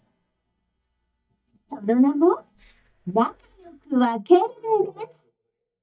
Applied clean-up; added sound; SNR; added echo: neural mask model DeepFilterNet 3.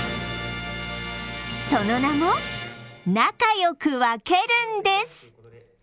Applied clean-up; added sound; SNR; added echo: none; none; none; none.